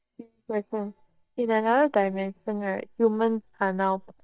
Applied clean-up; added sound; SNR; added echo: neural mask model DeepFilterNet 3.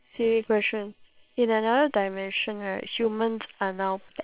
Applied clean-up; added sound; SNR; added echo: neural separator model SepFormer WHAM!.